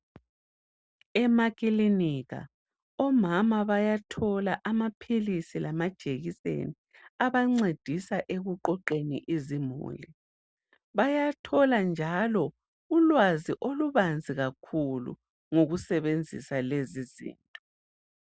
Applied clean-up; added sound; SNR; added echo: none; none; none; none.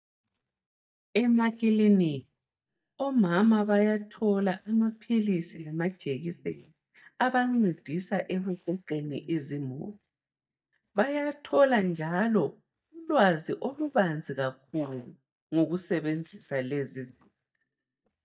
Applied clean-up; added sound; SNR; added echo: neural mask model DeepFilterNet 3.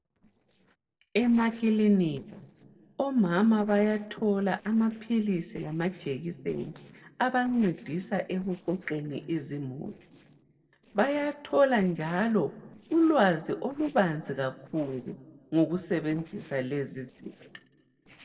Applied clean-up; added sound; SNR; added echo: neural separator model SepFormer DNS4.